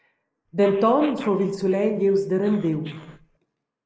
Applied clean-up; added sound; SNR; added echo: neural mask model Resemble Enhance denoiser.